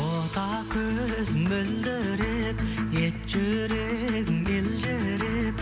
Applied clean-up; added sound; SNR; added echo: none; none; none; none.